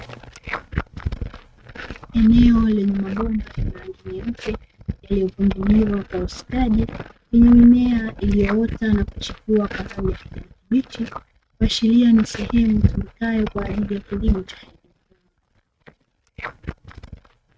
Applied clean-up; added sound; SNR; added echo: neural mask model RNNoise.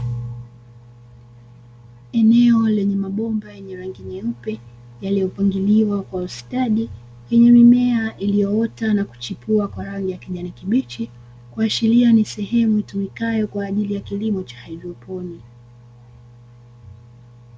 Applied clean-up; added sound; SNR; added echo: none; none; none; none.